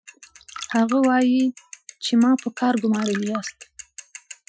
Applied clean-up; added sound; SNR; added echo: classical method Wiener filter.